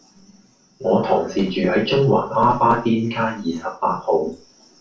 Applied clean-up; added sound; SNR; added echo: none; none; none; reverberation time 0.3 s.